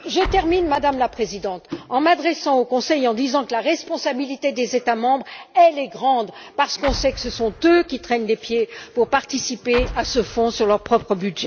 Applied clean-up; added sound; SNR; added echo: none; Explosion; 12 dB; none.